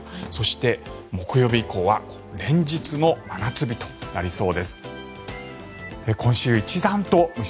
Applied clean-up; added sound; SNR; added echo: none; none; none; none.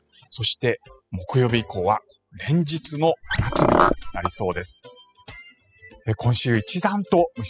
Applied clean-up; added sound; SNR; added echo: classical method spectral subtraction.